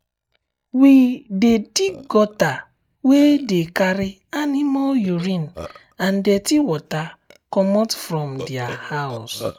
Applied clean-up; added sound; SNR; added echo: neural mask model DeepFilterNet 3.